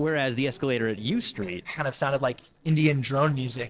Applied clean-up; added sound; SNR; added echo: neural separator model SepFormer DNS4.